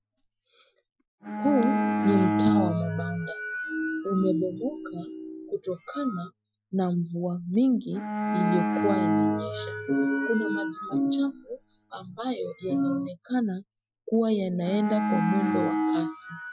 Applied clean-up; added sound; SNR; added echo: classical method Wiener filter.